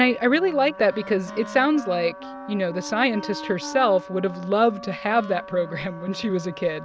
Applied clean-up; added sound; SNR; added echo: none; Wind instrument, woodwind instrument + Wind instrument, woodwind instrument; 14 dB; none.